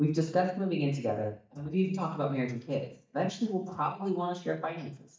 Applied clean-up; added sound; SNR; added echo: neural mask model DeepFilterNet 3.